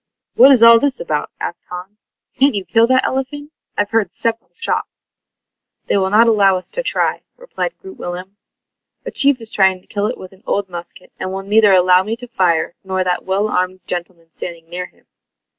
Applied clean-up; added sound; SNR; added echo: none; none; none; none.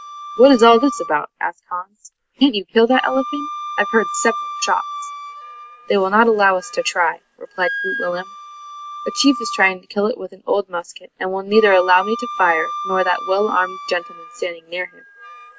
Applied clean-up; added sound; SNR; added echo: none; Wind instrument, woodwind instrument; 11 dB; none.